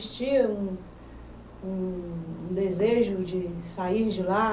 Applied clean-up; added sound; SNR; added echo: none; none; none; none.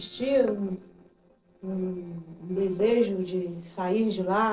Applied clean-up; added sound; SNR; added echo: neural separator model SepFormer DNS4.